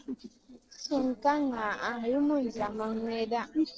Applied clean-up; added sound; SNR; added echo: neural separator model SepFormer DNS4.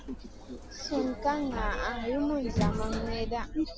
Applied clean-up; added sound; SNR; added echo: none; Sliding door; 3 dB; none.